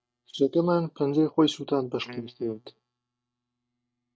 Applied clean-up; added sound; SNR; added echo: neural mask model DeepFilterNet 3.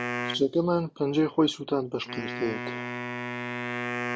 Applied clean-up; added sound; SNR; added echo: none; Wind instrument, woodwind instrument; 6 dB; none.